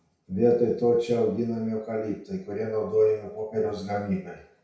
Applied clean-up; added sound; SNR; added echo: none; none; none; reverberation time 0.6 s.